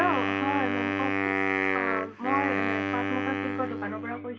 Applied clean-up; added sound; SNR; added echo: none; Wind instrument, woodwind instrument; -4 dB; reverberation time 0.2 s.